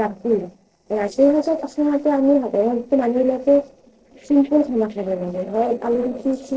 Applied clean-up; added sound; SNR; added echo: neural separator model SepFormer DNS4.